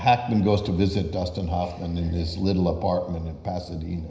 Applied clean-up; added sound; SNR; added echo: none; none; none; reverberation time 0.9 s.